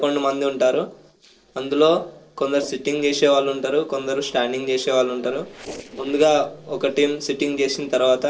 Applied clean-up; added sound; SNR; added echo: neural separator model SepFormer DNS4.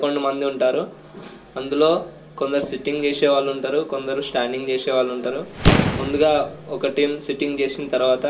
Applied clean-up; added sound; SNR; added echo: none; Boom; 0 dB; reverberation time 0.2 s.